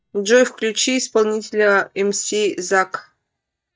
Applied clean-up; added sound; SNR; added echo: neural mask model DeepFilterNet 3.